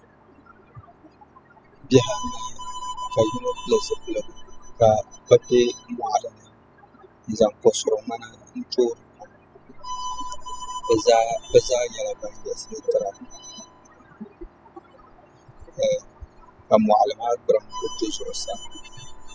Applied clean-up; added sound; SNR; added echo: classical method spectral subtraction.